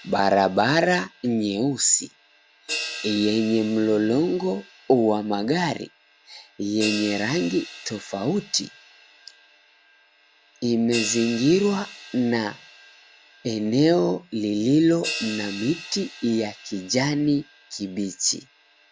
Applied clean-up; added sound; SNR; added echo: none; Crash cymbal; 15 dB; none.